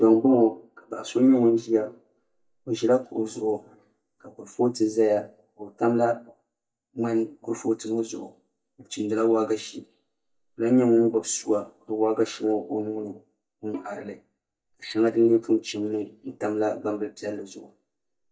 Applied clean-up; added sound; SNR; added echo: neural mask model DeepFilterNet 3.